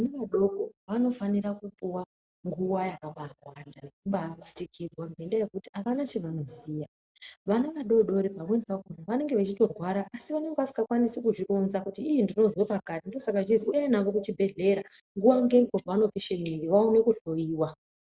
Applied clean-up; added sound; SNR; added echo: none; none; none; none.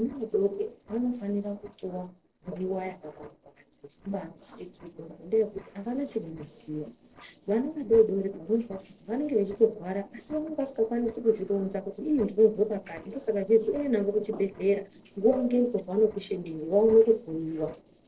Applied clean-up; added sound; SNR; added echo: neural separator model SepFormer DNS4.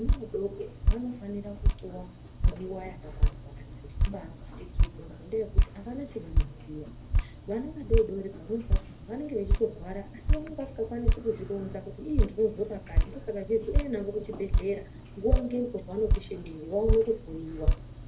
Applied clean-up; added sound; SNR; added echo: none; Drip; -4 dB; reverberation time 0.3 s.